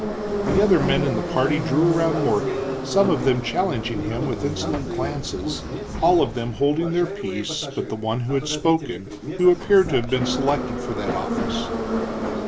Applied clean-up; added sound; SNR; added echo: none; Subway, metro, underground; 4 dB; none.